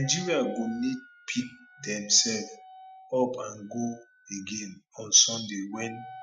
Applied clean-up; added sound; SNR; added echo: classical method Wiener filter.